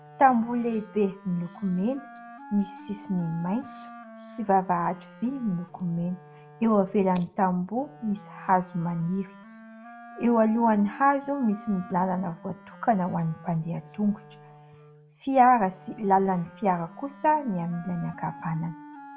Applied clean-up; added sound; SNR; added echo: none; Wind instrument, woodwind instrument; 19 dB; reverberation time 0.3 s.